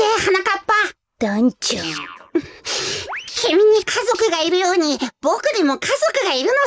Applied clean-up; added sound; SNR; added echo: neural mask model Resemble Enhance denoiser.